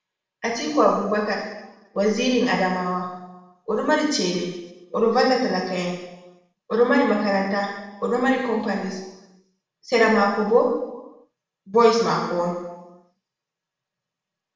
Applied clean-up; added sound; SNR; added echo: none; none; none; reverberation time 0.9 s.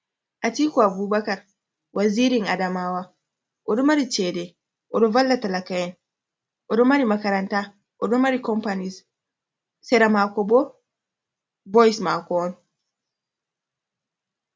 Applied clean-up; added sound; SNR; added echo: none; none; none; none.